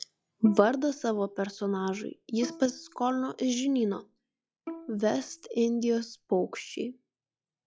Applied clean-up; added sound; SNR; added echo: classical method log-MMSE.